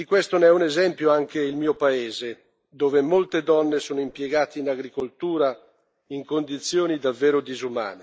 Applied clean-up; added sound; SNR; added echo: neural mask model Resemble Enhance denoiser.